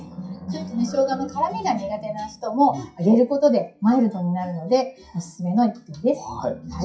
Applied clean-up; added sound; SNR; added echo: classical method WPE with log-MMSE.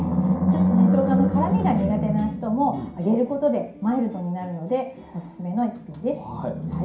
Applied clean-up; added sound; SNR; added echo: none; Animal; -1 dB; reverberation time 0.5 s.